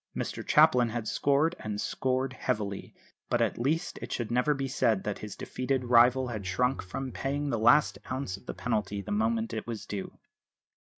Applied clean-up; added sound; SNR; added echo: neural mask model RNNoise.